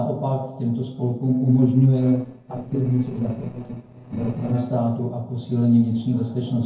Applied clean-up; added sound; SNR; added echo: neural separator model SepFormer DNS4.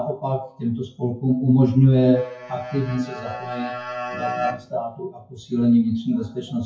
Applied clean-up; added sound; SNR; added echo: classical method WPE with log-MMSE.